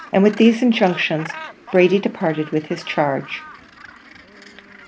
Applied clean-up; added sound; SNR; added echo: none; Gull, seagull; 19 dB; none.